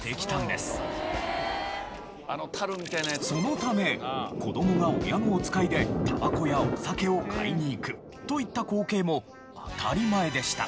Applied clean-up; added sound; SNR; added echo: none; Thunder; 6 dB; none.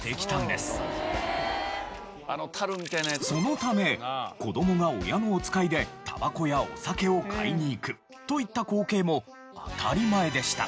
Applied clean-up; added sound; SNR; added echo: none; none; none; none.